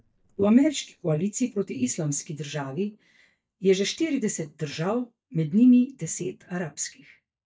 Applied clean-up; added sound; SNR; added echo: neural mask model DeepFilterNet 3.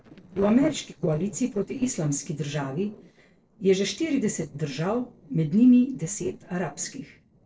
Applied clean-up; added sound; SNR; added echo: neural separator model SepFormer DNS4.